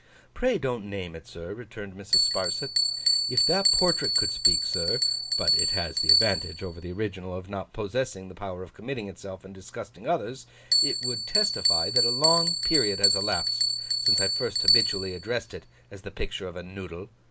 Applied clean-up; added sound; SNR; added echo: none; Bell; -4 dB; none.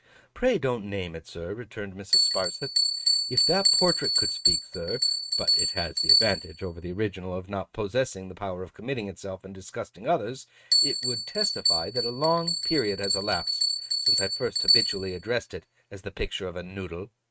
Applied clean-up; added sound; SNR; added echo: neural mask model RNNoise.